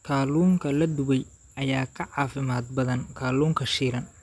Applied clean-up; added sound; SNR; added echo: none; none; none; none.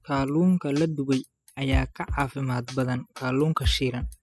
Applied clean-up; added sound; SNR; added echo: classical method spectral subtraction.